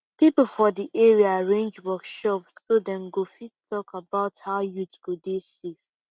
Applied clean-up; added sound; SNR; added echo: none; none; none; none.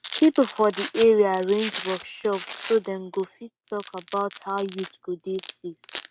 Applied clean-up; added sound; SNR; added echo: none; Domestic sounds, home sounds; 8 dB; none.